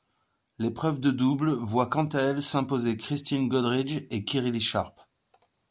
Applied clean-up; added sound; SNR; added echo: none; none; none; none.